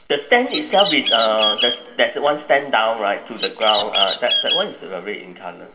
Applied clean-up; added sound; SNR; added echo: none; Bird; 1 dB; reverberation time 2.0 s.